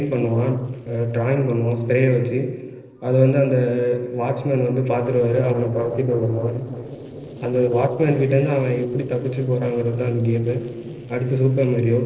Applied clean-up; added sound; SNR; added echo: neural separator model SepFormer DNS4.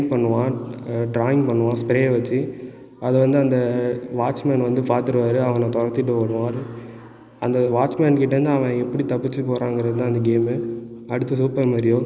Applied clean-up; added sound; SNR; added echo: none; none; none; none.